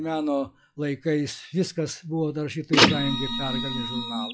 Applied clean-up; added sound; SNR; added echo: classical method log-MMSE.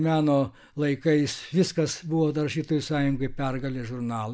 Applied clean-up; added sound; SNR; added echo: none; none; none; none.